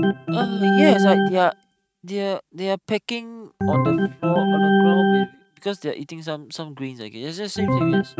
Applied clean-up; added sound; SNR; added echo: neural mask model RNNoise.